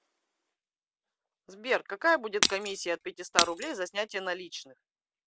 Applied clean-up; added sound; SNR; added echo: none; Shatter; -3 dB; none.